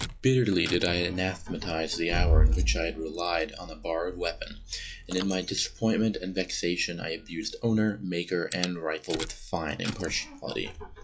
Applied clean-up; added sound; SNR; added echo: classical method log-MMSE.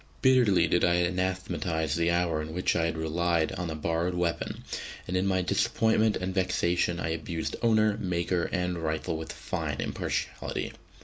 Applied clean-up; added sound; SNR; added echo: none; none; none; none.